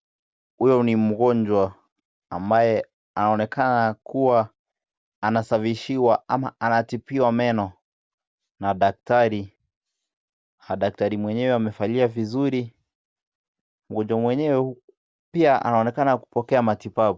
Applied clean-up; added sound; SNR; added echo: none; none; none; none.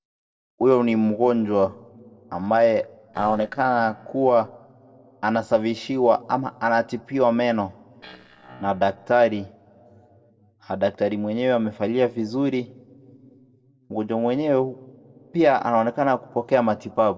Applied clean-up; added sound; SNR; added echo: neural separator model SepFormer DNS4.